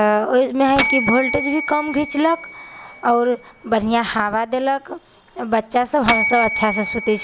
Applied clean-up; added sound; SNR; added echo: none; Bell; 8 dB; none.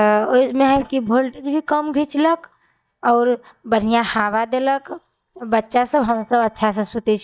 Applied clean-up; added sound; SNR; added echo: neural mask model DeepFilterNet 3.